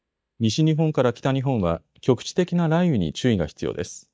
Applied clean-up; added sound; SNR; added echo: neural mask model DeepFilterNet 3.